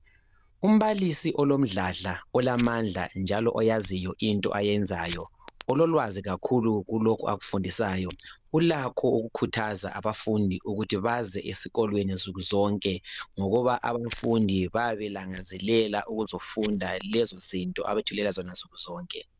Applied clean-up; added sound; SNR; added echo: neural diffusion model UNIVERSE++.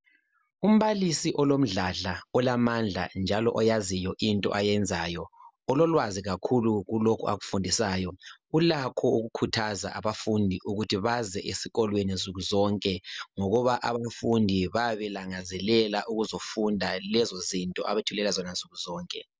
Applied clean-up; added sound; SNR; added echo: none; none; none; none.